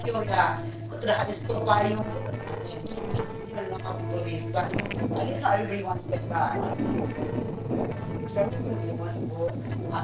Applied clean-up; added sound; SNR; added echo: neural separator model SepFormer DNS4.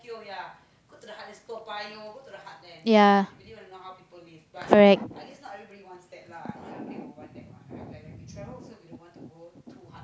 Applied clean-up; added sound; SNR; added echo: none; none; none; none.